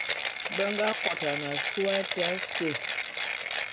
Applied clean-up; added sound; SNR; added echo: none; Mechanisms; -3 dB; none.